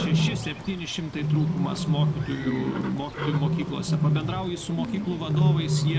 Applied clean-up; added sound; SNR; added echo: none; Bird; -5 dB; none.